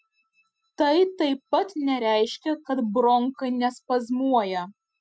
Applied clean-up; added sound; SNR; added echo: classical method Wiener filter.